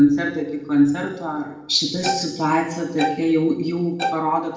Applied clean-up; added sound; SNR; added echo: none; Bowed string instrument; 6 dB; reverberation time 0.8 s.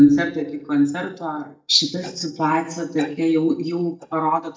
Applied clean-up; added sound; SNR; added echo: neural mask model DeepFilterNet 3.